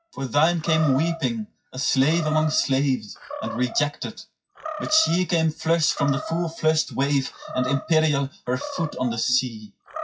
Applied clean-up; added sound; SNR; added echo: classical method WPE with log-MMSE.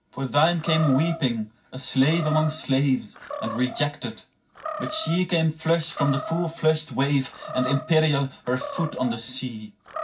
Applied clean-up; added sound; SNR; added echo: none; Animal; 12 dB; reverberation time 0.4 s.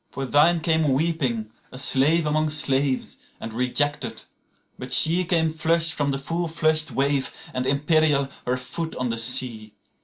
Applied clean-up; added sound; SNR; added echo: none; none; none; none.